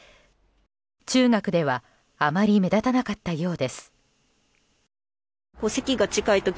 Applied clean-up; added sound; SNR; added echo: none; none; none; none.